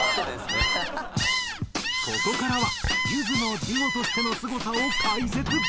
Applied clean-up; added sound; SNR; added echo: none; Gull, seagull; 0 dB; none.